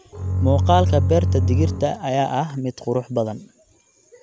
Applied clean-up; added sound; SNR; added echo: none; Bowed string instrument; -3 dB; none.